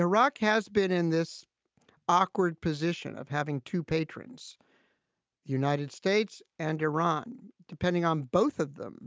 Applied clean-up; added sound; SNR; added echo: none; none; none; none.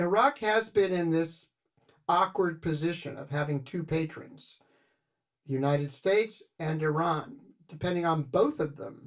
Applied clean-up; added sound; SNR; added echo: none; none; none; reverberation time 0.2 s.